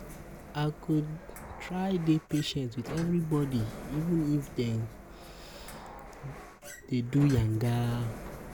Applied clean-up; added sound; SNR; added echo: none; Sliding door; 13 dB; none.